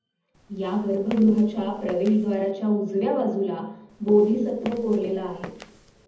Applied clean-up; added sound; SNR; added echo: none; Walk, footsteps; 19 dB; reverberation time 0.8 s.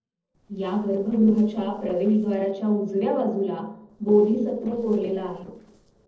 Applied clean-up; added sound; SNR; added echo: neural separator model SepFormer DNS4.